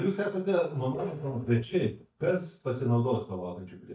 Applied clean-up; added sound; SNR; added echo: neural mask model DeepFilterNet 3.